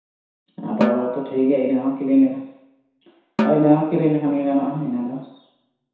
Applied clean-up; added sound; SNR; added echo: none; Snare drum; 9 dB; reverberation time 0.7 s.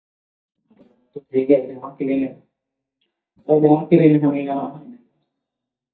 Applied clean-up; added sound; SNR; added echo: neural mask model DeepFilterNet 3.